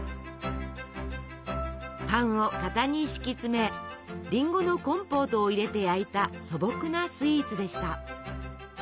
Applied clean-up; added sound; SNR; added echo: none; Wind instrument, woodwind instrument; 16 dB; none.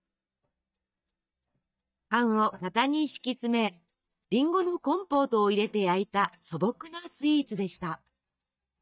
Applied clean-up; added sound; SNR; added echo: neural mask model DeepFilterNet 3.